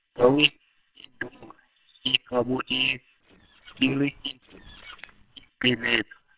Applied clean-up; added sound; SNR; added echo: neural separator model SepFormer WHAMR!.